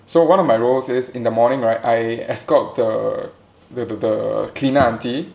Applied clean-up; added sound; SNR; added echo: none; none; none; none.